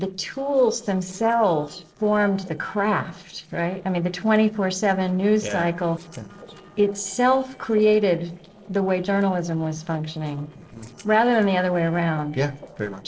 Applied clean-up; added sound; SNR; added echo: neural separator model SepFormer DNS4.